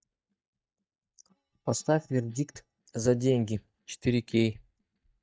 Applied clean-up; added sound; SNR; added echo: neural mask model DeepFilterNet 3.